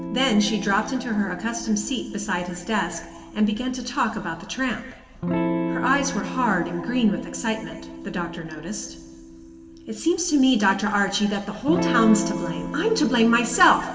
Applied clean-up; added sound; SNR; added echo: none; Electric guitar / Strum; 8 dB; reverberation time 1.7 s.